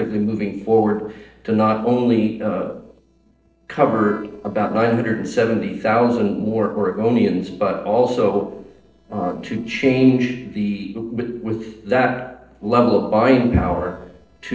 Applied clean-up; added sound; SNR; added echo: neural separator model SepFormer DNS4.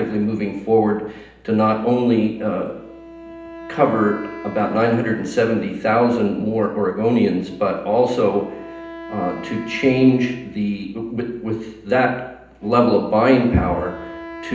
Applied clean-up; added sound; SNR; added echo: none; Wind instrument, woodwind instrument; 18 dB; reverberation time 0.8 s.